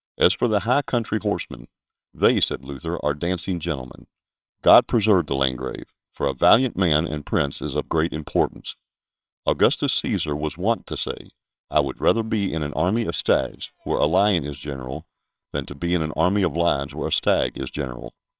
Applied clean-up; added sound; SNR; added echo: neural separator model SepFormer WHAMR!.